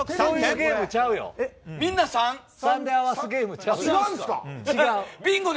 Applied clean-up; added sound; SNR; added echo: none; none; none; none.